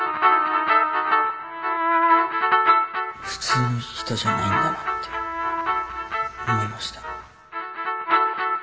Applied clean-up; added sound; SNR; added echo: none; none; none; none.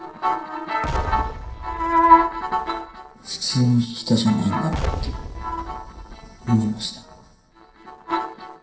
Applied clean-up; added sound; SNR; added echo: neural separator model SepFormer DNS4.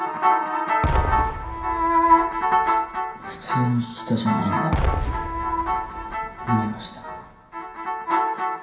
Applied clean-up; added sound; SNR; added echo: none; Explosion; 7 dB; reverberation time 0.5 s.